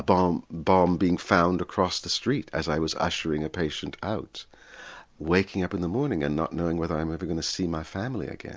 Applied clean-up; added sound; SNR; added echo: none; none; none; none.